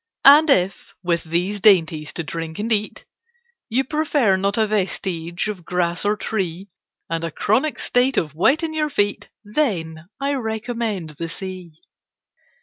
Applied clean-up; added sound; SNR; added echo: none; none; none; none.